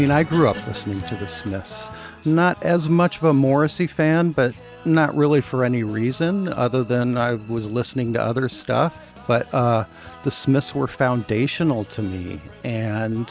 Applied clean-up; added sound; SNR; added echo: none; none; none; none.